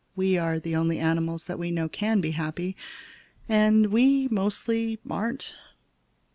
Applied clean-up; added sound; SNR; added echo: none; none; none; none.